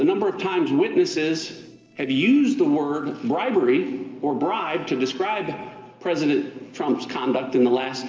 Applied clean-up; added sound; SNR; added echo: neural separator model SepFormer DNS4.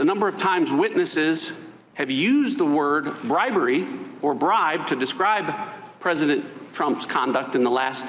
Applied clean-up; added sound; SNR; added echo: none; none; none; none.